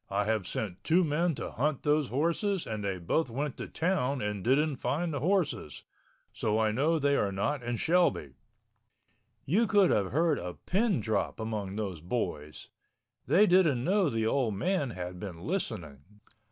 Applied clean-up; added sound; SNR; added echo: none; none; none; none.